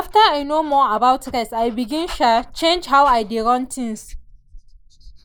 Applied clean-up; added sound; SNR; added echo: neural mask model Resemble Enhance denoiser.